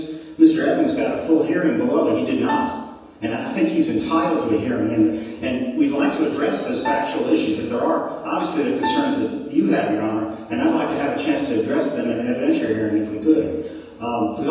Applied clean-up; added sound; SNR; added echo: none; Piano; 10 dB; reverberation time 1.1 s.